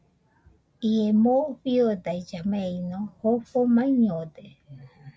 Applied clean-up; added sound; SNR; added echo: none; none; none; none.